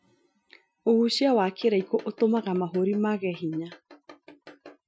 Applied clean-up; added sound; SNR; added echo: classical method Wiener filter.